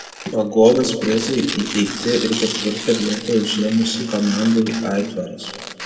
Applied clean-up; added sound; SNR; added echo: none; Tearing; 11 dB; reverberation time 1.7 s.